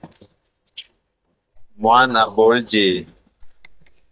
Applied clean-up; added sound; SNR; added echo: neural mask model DeepFilterNet 3.